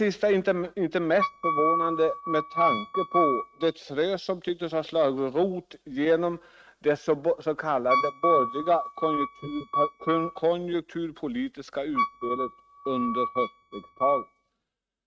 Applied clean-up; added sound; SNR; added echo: neural mask model RNNoise.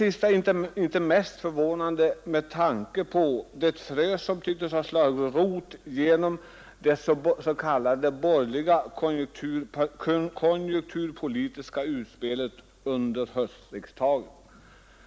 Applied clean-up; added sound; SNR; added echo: none; none; none; none.